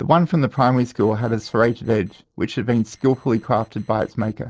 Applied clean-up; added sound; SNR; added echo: neural separator model SepFormer DNS4.